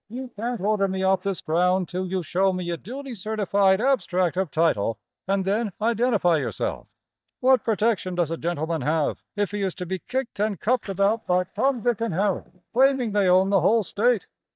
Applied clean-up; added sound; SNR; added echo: neural mask model DeepFilterNet 3.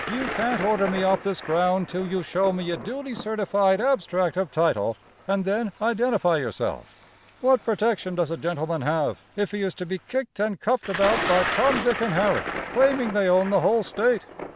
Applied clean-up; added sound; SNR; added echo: none; Thunder; 10 dB; none.